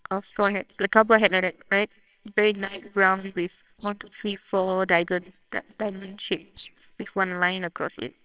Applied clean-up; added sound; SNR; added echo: neural separator model SepFormer WHAMR!.